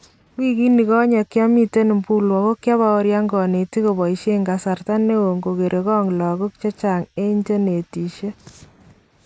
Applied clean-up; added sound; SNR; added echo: none; none; none; none.